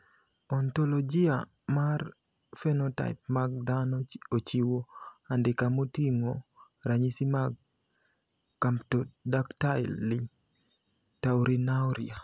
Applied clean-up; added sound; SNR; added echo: none; none; none; none.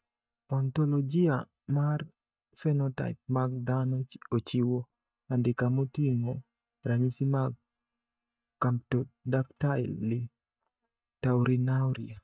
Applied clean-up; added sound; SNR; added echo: neural mask model DeepFilterNet 3.